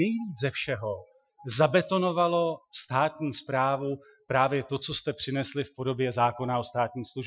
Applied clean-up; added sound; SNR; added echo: classical method Wiener filter.